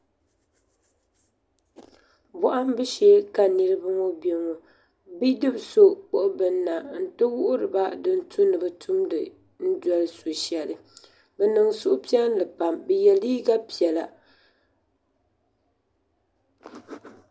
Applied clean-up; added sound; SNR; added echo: none; none; none; none.